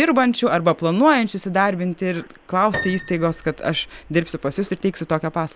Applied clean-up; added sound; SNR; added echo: none; Piano; 14 dB; none.